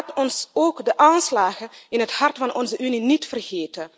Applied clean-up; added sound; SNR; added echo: none; none; none; none.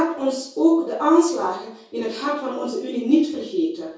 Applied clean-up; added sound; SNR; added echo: none; none; none; reverberation time 0.6 s.